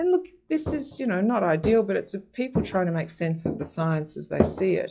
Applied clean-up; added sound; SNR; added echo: classical method log-MMSE.